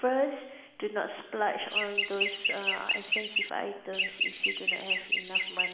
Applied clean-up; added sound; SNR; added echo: none; Chirp, tweet; -4 dB; reverberation time 1.0 s.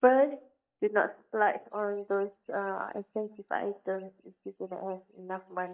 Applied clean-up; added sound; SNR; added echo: neural mask model DeepFilterNet 3.